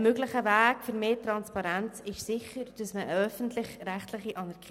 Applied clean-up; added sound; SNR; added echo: none; none; none; none.